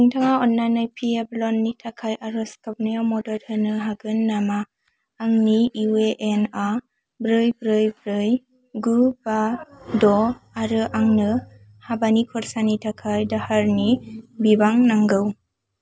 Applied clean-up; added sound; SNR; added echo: none; none; none; none.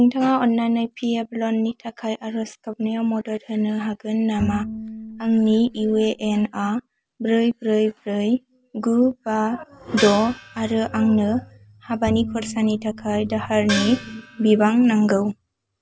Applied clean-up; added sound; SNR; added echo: none; Bowed string instrument + Gong; 11 dB; none.